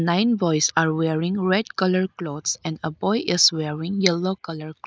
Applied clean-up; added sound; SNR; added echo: neural mask model Resemble Enhance denoiser.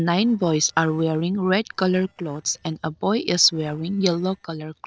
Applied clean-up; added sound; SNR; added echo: neural separator model SepFormer DNS4.